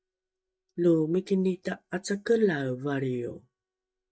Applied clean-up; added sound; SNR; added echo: neural mask model DeepFilterNet 3.